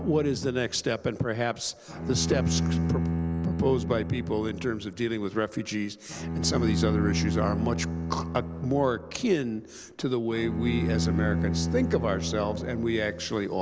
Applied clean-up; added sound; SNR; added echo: none; Bowed string instrument; 2 dB; none.